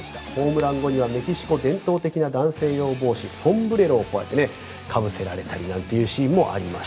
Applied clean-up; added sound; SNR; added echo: none; none; none; none.